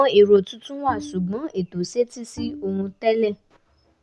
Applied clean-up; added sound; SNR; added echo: none; Bowed string instrument; 16 dB; none.